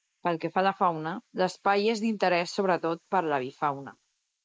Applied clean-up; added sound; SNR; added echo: neural mask model Resemble Enhance denoiser.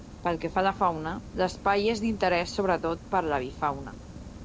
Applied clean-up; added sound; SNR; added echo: none; Fire; 14 dB; none.